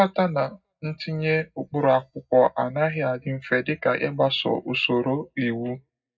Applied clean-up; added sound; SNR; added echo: neural mask model DeepFilterNet 3.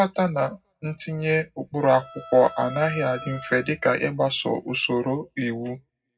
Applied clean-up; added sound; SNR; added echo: none; Bowed string instrument; 16 dB; reverberation time 0.3 s.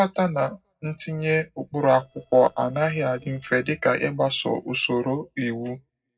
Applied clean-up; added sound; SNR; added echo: neural separator model SepFormer DNS4.